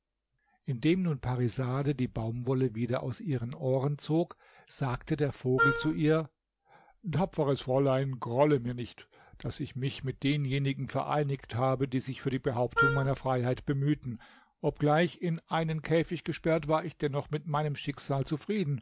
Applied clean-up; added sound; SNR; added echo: none; Wind instrument, woodwind instrument; 0 dB; none.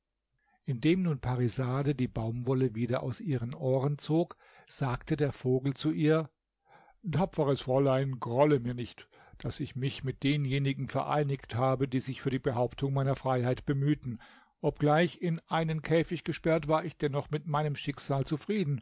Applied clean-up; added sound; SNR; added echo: none; none; none; none.